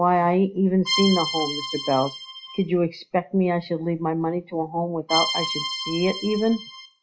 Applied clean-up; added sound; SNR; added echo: classical method log-MMSE.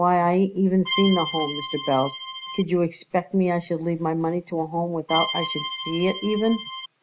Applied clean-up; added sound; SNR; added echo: none; Accordion; 5 dB; none.